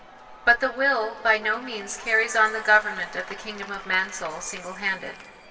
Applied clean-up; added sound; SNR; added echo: none; Applause / Crowd / Cheering; 18 dB; reverberation time 2.6 s.